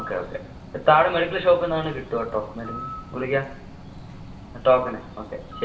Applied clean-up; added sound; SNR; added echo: none; Bird; 15 dB; reverberation time 0.8 s.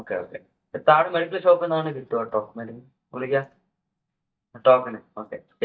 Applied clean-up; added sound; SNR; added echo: neural mask model DeepFilterNet 3.